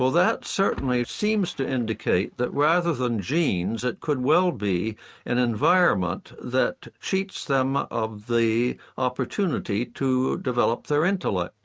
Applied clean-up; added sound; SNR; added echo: neural mask model RNNoise.